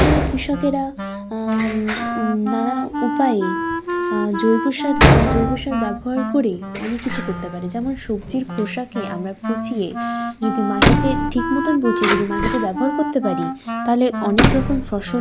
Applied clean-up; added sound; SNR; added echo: none; Wind instrument, woodwind instrument + Door; -1 dB; none.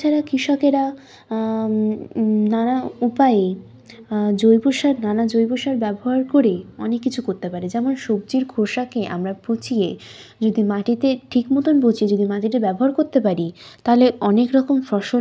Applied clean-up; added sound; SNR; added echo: none; none; none; none.